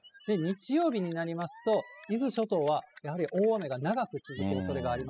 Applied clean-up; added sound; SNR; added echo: classical method spectral subtraction.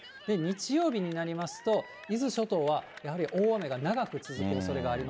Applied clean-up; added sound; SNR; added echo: none; Cheering / Clapping; 19 dB; none.